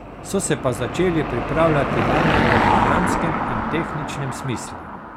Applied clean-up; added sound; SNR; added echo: none; Car passing by / Engine; -2 dB; none.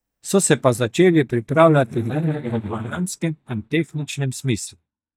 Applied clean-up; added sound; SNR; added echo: neural mask model DeepFilterNet 3.